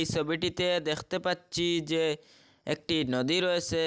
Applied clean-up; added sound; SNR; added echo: none; none; none; none.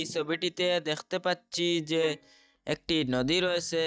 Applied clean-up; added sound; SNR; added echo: neural mask model DeepFilterNet 3.